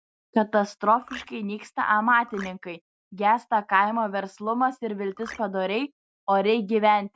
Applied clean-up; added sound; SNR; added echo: none; Marimba, xylophone; 15 dB; none.